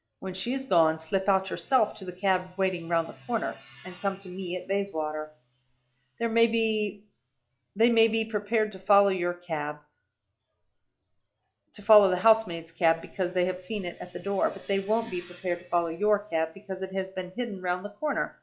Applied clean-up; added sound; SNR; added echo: classical method log-MMSE.